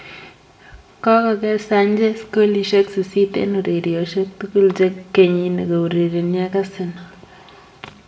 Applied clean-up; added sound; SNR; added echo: none; none; none; reverberation time 0.7 s.